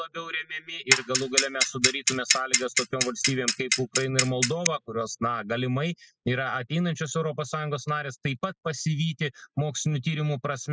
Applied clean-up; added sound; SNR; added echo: classical method spectral subtraction.